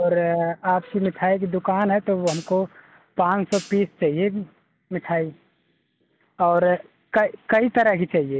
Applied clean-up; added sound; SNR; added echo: none; Hi-hat; 18 dB; none.